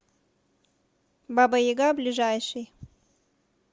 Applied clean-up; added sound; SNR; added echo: none; none; none; none.